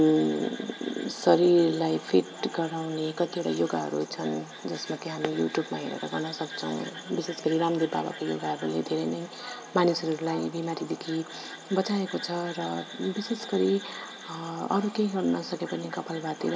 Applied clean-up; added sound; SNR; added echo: none; none; none; reverberation time 2.3 s.